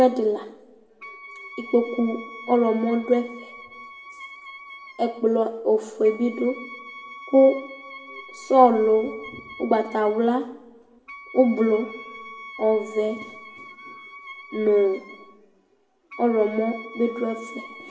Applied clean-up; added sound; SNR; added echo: none; Wind instrument, woodwind instrument; 18 dB; reverberation time 0.7 s.